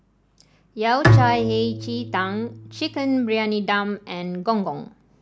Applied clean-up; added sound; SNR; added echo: none; Bowed string instrument; 0 dB; none.